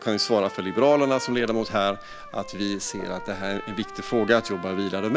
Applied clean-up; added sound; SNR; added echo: none; Gong + Trumpet; 13 dB; none.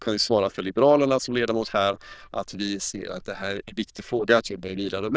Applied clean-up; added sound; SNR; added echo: neural diffusion model UNIVERSE++.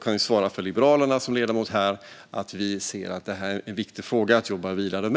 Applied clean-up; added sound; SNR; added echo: none; none; none; none.